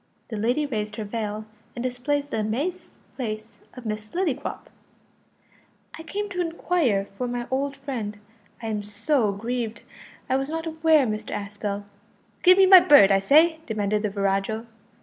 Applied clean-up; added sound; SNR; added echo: none; none; none; none.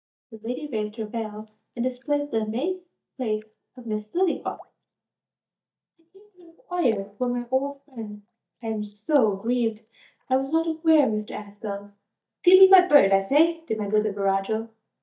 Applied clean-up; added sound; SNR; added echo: neural mask model DeepFilterNet 3.